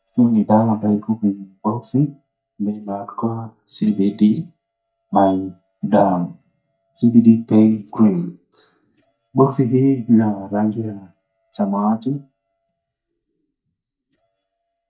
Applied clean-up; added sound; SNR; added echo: neural mask model DeepFilterNet 3.